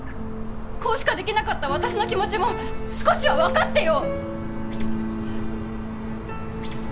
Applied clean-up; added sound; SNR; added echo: none; Chirp, tweet; 4 dB; none.